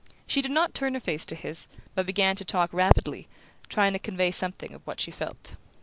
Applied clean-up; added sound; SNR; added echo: none; none; none; none.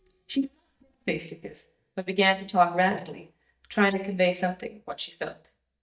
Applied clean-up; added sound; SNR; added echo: neural mask model DeepFilterNet 3.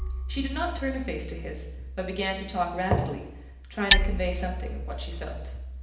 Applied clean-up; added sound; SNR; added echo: none; Hammer; -1 dB; reverberation time 0.8 s.